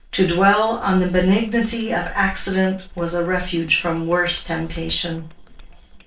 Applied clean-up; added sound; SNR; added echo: neural separator model SepFormer DNS4.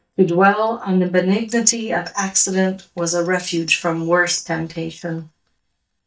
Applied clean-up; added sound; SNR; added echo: neural mask model DeepFilterNet 3.